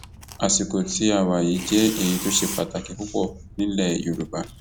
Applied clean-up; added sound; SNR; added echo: none; Tearing; 13 dB; none.